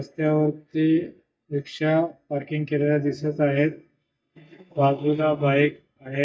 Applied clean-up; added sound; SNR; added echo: neural mask model DeepFilterNet 3.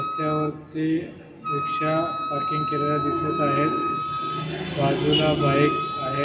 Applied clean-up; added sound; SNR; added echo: none; Wind instrument, woodwind instrument; 3 dB; reverberation time 1.3 s.